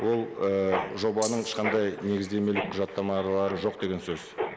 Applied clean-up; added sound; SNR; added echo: none; Mechanisms + Rattle (instrument); 9 dB; none.